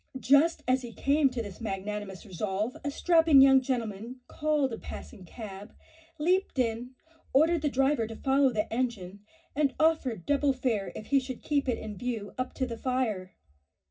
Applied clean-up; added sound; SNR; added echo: none; none; none; reverberation time 0.4 s.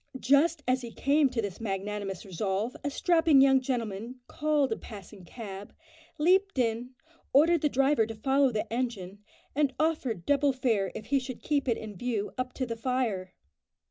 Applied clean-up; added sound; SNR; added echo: none; none; none; none.